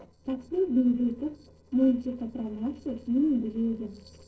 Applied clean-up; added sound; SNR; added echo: neural separator model SepFormer DNS4.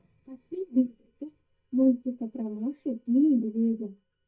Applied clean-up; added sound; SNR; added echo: neural mask model DeepFilterNet 3.